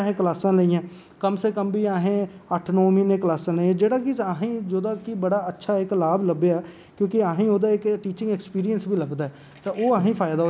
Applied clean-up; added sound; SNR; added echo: none; none; none; none.